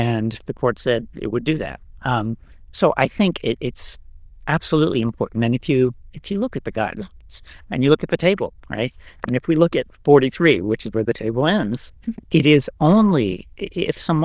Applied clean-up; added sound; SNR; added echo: neural diffusion model UNIVERSE++.